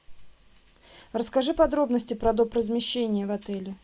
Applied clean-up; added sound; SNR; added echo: none; none; none; none.